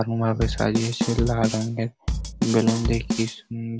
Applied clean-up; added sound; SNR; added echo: none; Bass drum / Snare drum / Drum kit; 3 dB; none.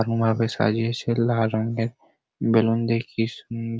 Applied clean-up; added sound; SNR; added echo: none; none; none; none.